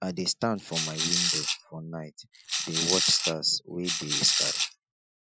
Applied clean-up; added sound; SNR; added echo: classical method Wiener filter.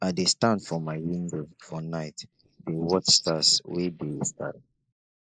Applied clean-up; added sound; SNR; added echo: neural mask model Resemble Enhance denoiser.